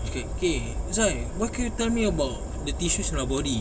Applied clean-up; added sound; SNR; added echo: none; none; none; reverberation time 1.3 s.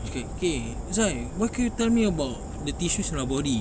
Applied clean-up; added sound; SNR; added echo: none; none; none; none.